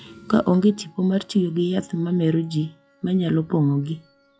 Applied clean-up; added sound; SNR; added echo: classical method log-MMSE.